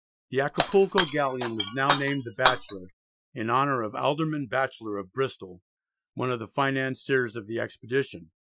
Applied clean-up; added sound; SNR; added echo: classical method Wiener filter.